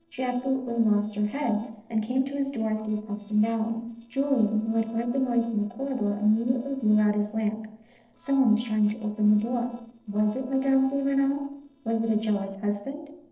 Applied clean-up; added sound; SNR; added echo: neural separator model SepFormer DNS4.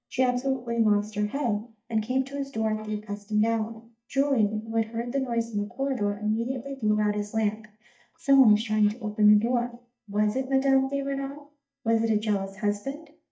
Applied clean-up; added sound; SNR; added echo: neural mask model DeepFilterNet 3.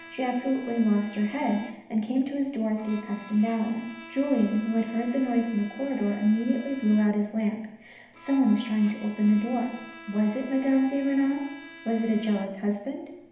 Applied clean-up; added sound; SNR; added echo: none; Bowed string instrument; 20 dB; reverberation time 0.8 s.